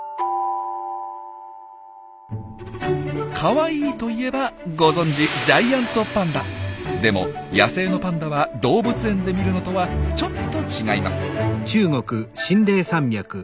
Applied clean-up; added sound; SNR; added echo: none; none; none; none.